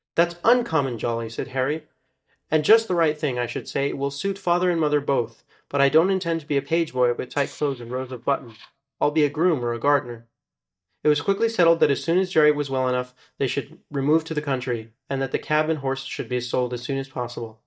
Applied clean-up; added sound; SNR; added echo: neural mask model DeepFilterNet 3.